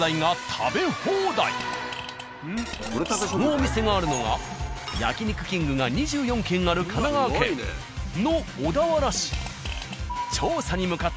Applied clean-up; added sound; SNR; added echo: none; Fart; 16 dB; none.